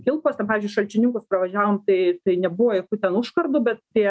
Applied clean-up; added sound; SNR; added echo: none; none; none; none.